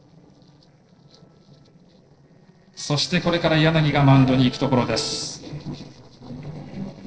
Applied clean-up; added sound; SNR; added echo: neural separator model SepFormer DNS4.